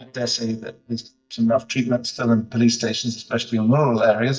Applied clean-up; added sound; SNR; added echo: neural mask model DeepFilterNet 3.